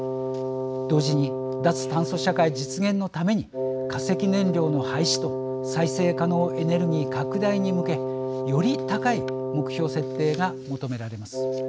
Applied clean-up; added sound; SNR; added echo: none; Wind instrument, woodwind instrument; 3 dB; none.